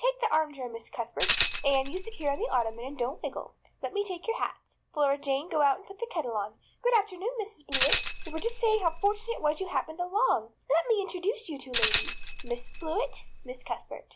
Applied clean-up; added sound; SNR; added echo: none; Tambourine; 3 dB; none.